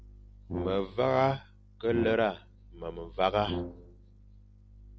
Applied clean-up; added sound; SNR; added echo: neural separator model SepFormer DNS4.